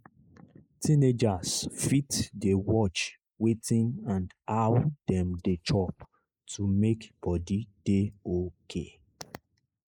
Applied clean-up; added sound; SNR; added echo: neural mask model Resemble Enhance denoiser.